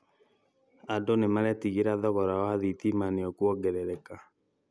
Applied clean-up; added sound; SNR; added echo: none; none; none; none.